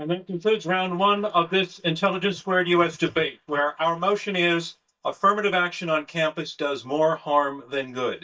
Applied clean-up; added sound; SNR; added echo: neural mask model DeepFilterNet 3.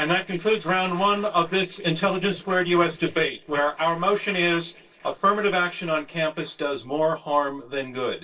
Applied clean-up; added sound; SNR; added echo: neural separator model SepFormer DNS4.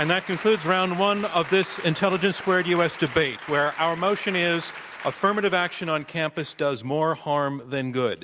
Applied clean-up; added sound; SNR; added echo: none; none; none; none.